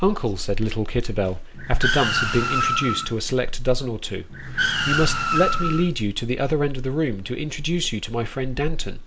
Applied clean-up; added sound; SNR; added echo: none; Car; 4 dB; none.